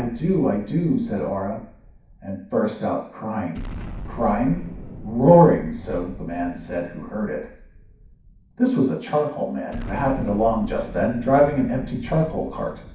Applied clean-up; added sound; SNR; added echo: none; Explosion; 14 dB; reverberation time 0.6 s.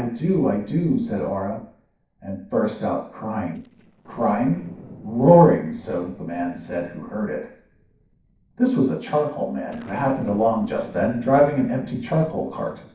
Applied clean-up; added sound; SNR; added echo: neural separator model SepFormer DNS4.